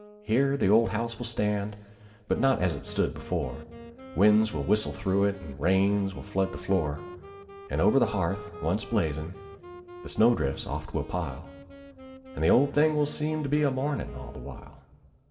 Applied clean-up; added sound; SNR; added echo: none; Wind instrument, woodwind instrument; 18 dB; reverberation time 1.5 s.